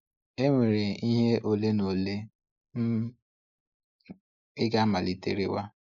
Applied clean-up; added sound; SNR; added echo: neural mask model Resemble Enhance denoiser.